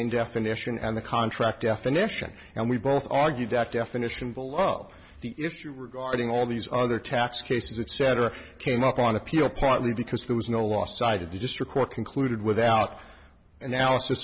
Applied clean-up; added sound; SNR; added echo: none; none; none; none.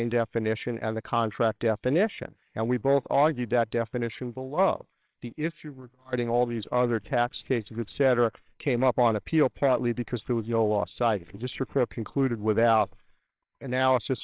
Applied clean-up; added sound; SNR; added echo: neural separator model SepFormer WHAMR!.